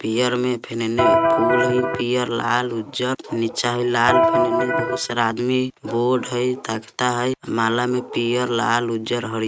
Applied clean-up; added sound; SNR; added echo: neural mask model RNNoise.